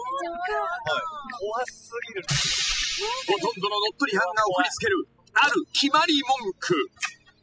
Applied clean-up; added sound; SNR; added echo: classical method spectral subtraction.